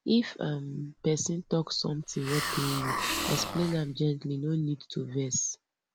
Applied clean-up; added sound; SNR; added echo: none; Hiss; 5 dB; none.